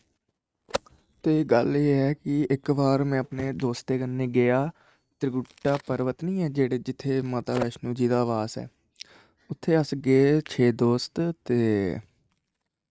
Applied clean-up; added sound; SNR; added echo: neural mask model RNNoise.